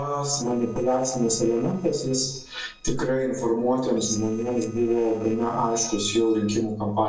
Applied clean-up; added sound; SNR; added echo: neural separator model SepFormer DNS4.